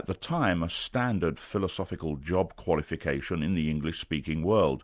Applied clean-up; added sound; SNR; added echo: none; none; none; none.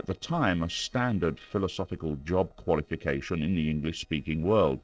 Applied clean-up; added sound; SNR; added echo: neural separator model SepFormer DNS4.